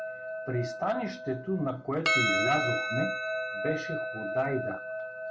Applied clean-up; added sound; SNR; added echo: none; Percussion; -1 dB; none.